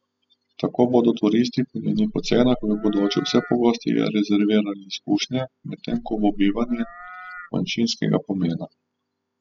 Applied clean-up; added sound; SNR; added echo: classical method spectral subtraction.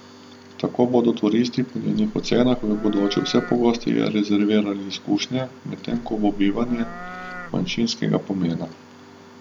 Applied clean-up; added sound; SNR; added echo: none; Livestock, farm animals, working animals; 12 dB; none.